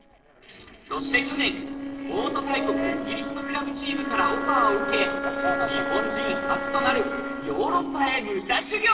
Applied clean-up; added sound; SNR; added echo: neural separator model SepFormer DNS4.